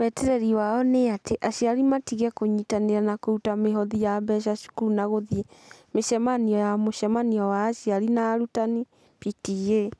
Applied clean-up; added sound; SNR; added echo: none; none; none; none.